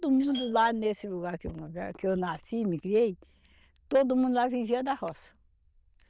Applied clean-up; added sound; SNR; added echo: neural diffusion model UNIVERSE++.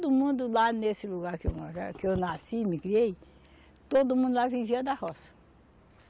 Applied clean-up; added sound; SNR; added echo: none; none; none; none.